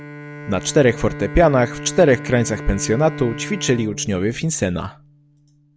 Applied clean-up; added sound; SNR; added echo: none; Bowed string instrument; 13 dB; none.